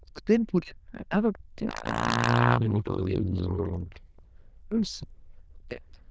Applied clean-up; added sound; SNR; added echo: neural diffusion model UNIVERSE++.